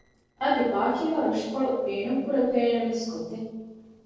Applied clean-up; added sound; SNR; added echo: neural separator model SepFormer DNS4.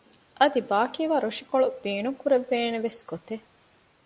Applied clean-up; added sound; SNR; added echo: none; none; none; none.